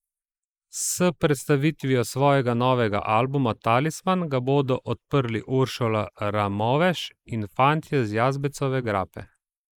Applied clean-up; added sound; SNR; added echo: neural mask model Resemble Enhance denoiser.